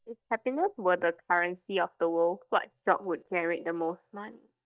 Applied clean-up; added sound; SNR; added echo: neural mask model DeepFilterNet 3.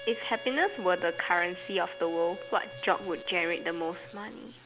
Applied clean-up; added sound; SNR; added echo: none; Wind instrument, woodwind instrument; 14 dB; none.